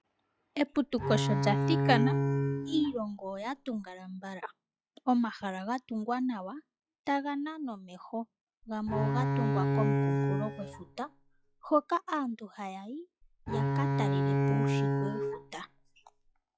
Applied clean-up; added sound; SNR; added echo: classical method log-MMSE.